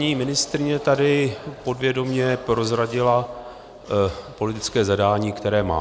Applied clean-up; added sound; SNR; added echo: none; none; none; none.